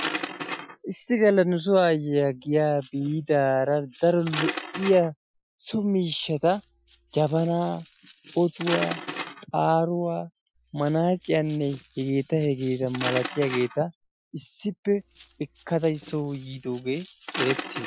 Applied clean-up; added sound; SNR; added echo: classical method Wiener filter.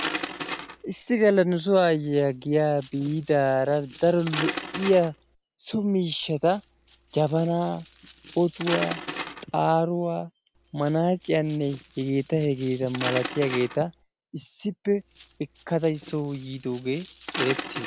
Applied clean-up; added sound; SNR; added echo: none; Coin (dropping); 12 dB; none.